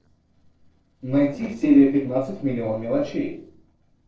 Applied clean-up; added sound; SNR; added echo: neural separator model SepFormer DNS4.